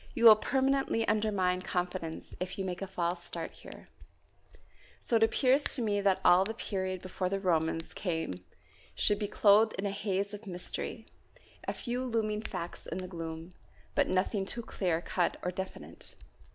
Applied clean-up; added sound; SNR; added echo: none; Hands; 17 dB; none.